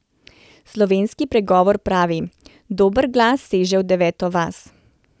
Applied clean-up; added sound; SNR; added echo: none; none; none; none.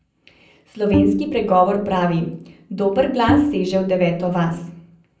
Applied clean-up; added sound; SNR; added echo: none; Bowed string instrument; 3 dB; reverberation time 0.6 s.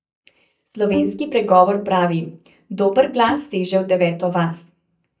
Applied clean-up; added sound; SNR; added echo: neural mask model DeepFilterNet 3.